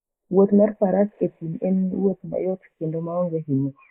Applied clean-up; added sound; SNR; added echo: neural mask model Resemble Enhance denoiser.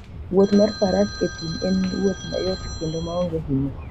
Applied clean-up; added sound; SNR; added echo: none; Telephone + Walk, footsteps; 11 dB; none.